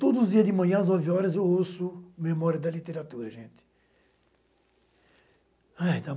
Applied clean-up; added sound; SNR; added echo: none; none; none; none.